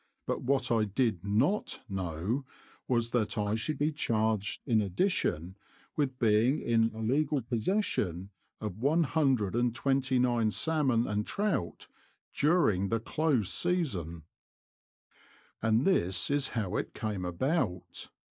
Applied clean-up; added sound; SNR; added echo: neural mask model DeepFilterNet 3.